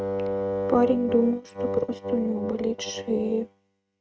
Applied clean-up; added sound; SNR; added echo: neural mask model RNNoise.